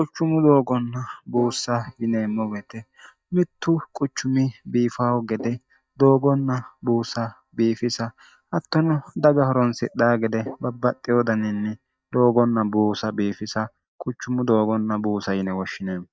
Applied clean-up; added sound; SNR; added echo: neural mask model DeepFilterNet 3.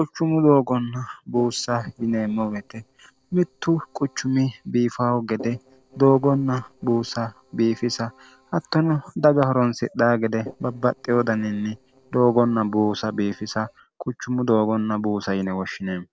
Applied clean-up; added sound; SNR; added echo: neural separator model SepFormer DNS4.